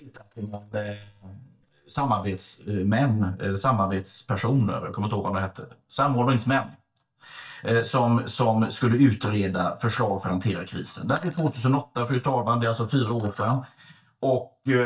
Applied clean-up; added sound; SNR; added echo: neural mask model DeepFilterNet 3.